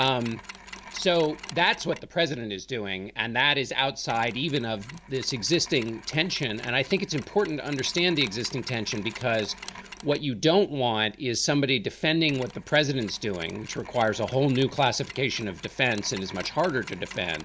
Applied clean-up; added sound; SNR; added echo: none; Mechanisms; 18 dB; none.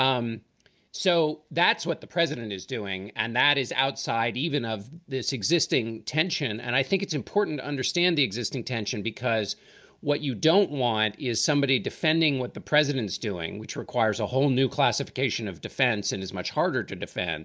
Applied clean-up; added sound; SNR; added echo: none; none; none; none.